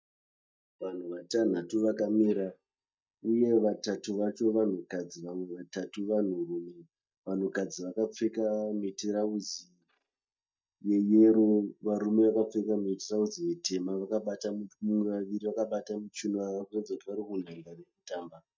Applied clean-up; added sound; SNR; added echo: neural mask model DeepFilterNet 3.